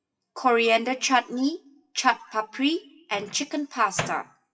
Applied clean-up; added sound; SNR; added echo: classical method WPE with log-MMSE.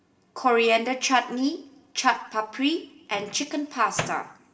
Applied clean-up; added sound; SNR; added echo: none; Microwave oven; 16 dB; reverberation time 0.6 s.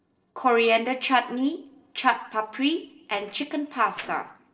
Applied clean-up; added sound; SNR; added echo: neural separator model SepFormer DNS4.